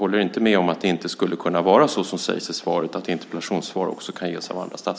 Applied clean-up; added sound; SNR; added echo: none; none; none; none.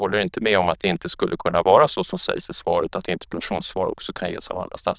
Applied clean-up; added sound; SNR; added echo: neural diffusion model UNIVERSE++.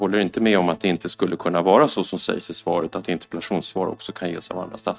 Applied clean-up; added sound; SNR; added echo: neural mask model RNNoise.